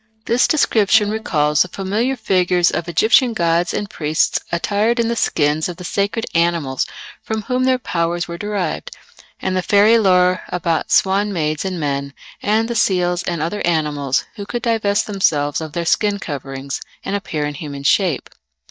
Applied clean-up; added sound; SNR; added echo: neural mask model DeepFilterNet 3.